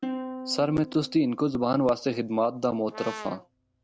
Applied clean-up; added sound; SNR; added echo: none; Brass instrument + Plucked string instrument; 13 dB; none.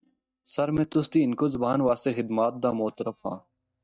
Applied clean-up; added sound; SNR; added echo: neural mask model DeepFilterNet 3.